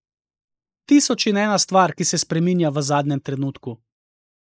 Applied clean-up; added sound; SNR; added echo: neural mask model Resemble Enhance denoiser.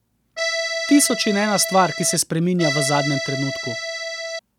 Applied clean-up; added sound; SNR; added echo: none; Accordion; 4 dB; none.